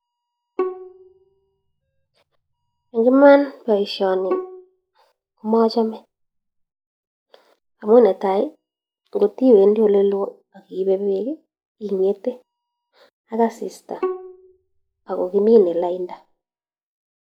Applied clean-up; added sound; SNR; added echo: classical method log-MMSE.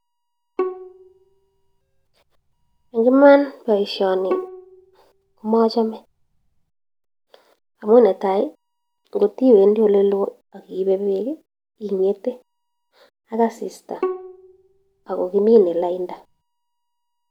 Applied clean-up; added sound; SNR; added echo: none; Bowed string instrument; 12 dB; none.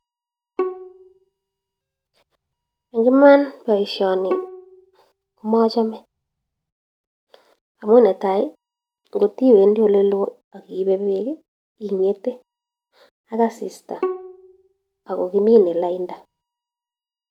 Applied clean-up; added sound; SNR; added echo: neural mask model RNNoise.